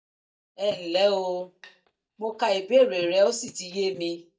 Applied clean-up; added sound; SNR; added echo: neural mask model DeepFilterNet 3.